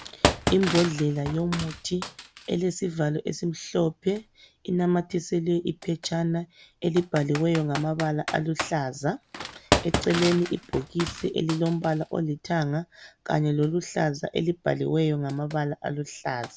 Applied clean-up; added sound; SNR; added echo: none; Computer keyboard; 8 dB; none.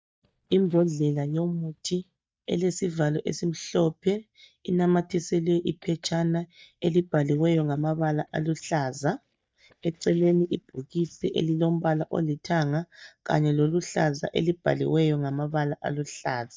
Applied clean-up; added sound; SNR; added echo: neural mask model DeepFilterNet 3.